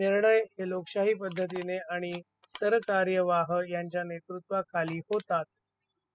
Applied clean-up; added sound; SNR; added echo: classical method spectral subtraction.